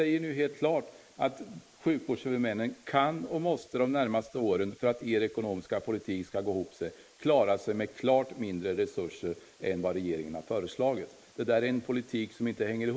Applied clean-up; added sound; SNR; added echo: neural mask model Resemble Enhance denoiser.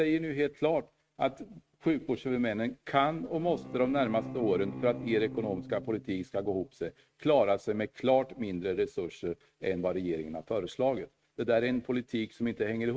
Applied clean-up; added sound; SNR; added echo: neural mask model RNNoise.